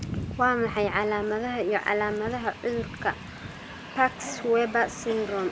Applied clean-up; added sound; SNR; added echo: none; Train; 11 dB; none.